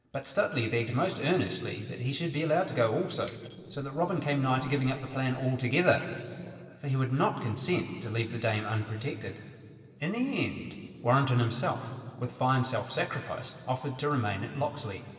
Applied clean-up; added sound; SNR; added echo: neural separator model SepFormer DNS4.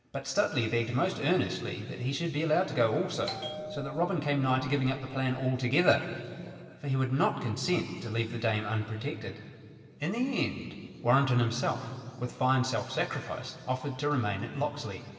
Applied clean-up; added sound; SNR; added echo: none; Bell; 14 dB; reverberation time 2.5 s.